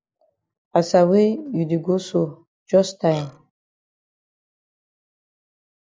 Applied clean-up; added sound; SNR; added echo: neural mask model Resemble Enhance denoiser.